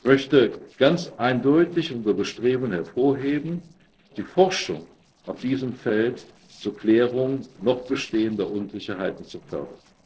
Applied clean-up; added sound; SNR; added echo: neural separator model SepFormer DNS4.